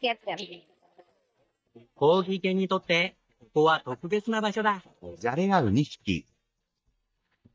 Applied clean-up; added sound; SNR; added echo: neural mask model DeepFilterNet 3.